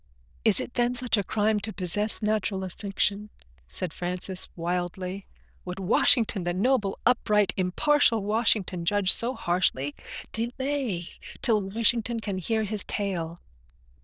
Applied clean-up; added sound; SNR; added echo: neural diffusion model UNIVERSE++.